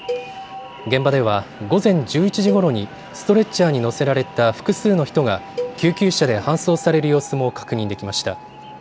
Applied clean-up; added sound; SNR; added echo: none; Cowbell; 15 dB; none.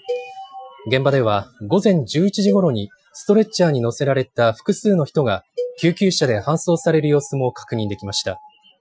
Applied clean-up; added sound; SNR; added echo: classical method Wiener filter.